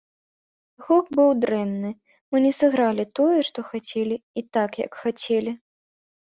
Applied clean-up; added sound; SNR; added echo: none; none; none; none.